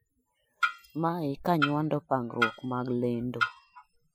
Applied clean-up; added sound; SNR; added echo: classical method Wiener filter.